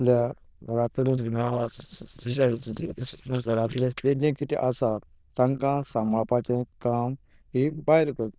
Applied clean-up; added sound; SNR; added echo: neural diffusion model UNIVERSE++.